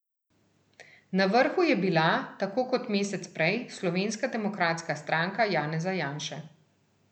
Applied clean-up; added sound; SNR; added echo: none; none; none; none.